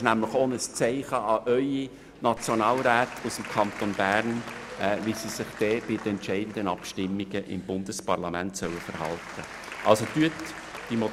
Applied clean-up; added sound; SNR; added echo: none; Applause / Crowd; 14 dB; none.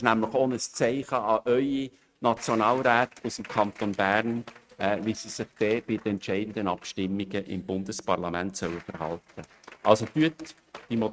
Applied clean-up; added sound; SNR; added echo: neural mask model RNNoise.